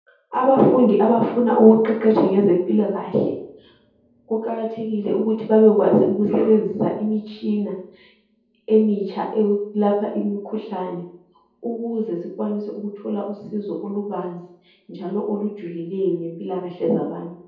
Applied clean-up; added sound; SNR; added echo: none; none; none; reverberation time 0.7 s.